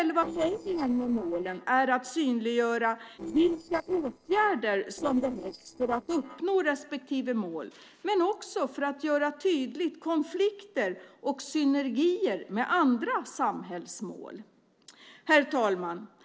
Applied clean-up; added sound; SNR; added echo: neural separator model SepFormer DNS4.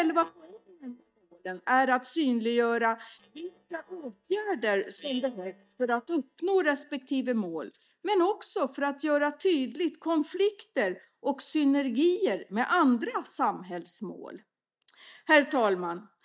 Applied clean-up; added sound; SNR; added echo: neural mask model DeepFilterNet 3.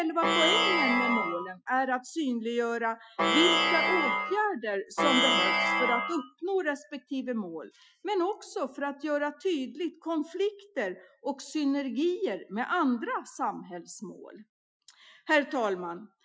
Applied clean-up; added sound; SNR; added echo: classical method Wiener filter.